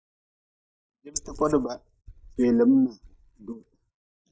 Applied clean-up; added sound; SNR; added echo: neural mask model DeepFilterNet 3.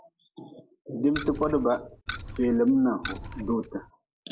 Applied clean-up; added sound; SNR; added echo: none; Keys jangling; 7 dB; none.